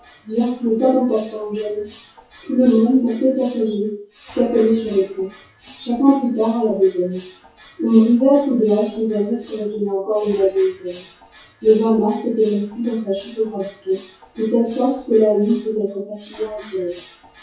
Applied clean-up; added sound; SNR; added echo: classical method WPE with log-MMSE.